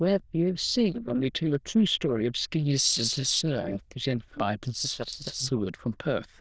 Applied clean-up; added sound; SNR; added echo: neural diffusion model UNIVERSE++.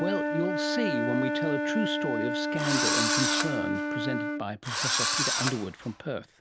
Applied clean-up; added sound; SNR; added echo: none; Engine / Drill + Wind instrument, woodwind instrument; -3 dB; none.